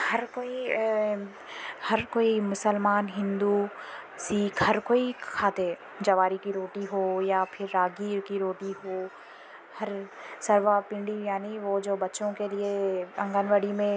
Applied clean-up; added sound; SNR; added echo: none; none; none; none.